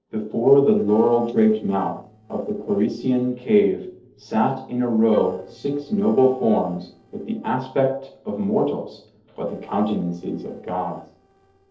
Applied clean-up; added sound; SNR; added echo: neural separator model SepFormer DNS4.